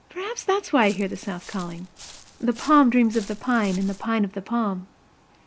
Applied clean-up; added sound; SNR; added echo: none; Walk, footsteps; 19 dB; none.